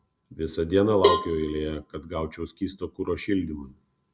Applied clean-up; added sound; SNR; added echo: none; Cowbell; 1 dB; none.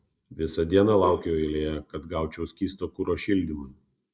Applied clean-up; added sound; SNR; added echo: neural mask model Resemble Enhance denoiser.